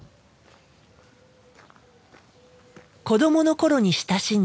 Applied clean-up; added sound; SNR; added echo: none; none; none; none.